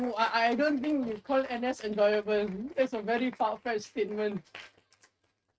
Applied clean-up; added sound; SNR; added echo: neural mask model RNNoise.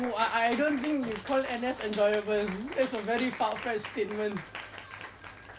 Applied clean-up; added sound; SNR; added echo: none; Cheering; 12 dB; none.